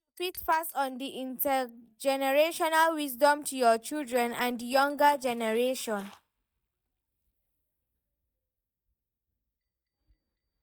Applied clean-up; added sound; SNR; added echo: neural mask model DeepFilterNet 3.